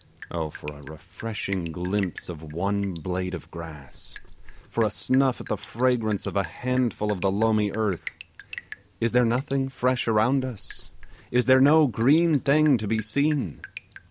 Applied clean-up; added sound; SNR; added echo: none; Drip; 18 dB; none.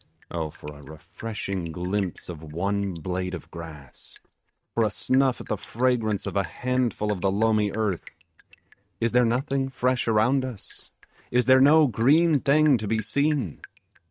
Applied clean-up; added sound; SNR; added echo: neural mask model RNNoise.